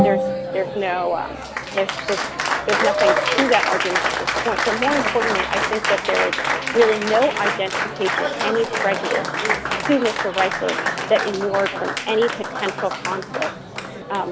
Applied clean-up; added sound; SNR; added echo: none; Applause; 0 dB; none.